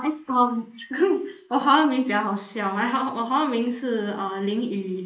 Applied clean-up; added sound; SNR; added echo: neural mask model Resemble Enhance denoiser.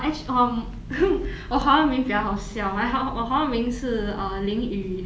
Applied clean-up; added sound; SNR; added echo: none; none; none; none.